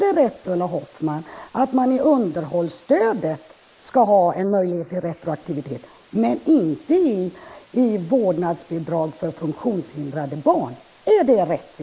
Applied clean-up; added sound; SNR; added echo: neural mask model Resemble Enhance denoiser.